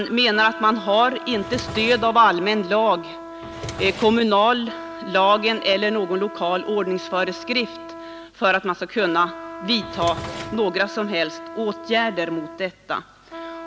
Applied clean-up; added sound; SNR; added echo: none; Drawer open or close + Trumpet; 13 dB; none.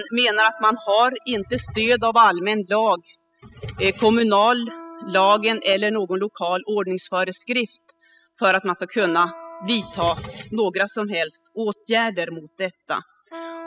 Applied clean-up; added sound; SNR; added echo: classical method spectral subtraction.